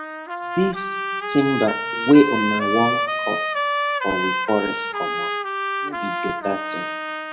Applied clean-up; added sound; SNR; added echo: none; Trumpet; 2 dB; reverberation time 0.7 s.